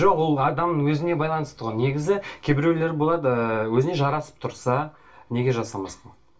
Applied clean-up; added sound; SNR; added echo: none; none; none; reverberation time 0.2 s.